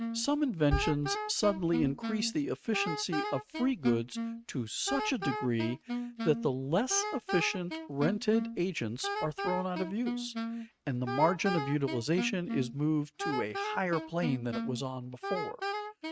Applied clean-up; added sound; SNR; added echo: neural mask model RNNoise.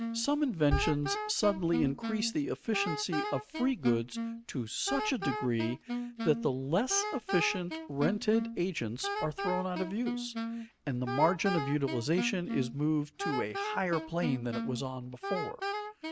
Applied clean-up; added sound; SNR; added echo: none; Wind instrument, woodwind instrument; 6 dB; none.